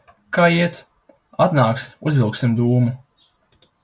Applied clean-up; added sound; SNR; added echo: none; none; none; none.